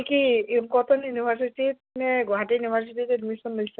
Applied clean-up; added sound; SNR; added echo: none; none; none; none.